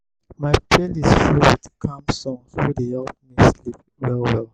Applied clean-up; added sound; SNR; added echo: none; none; none; none.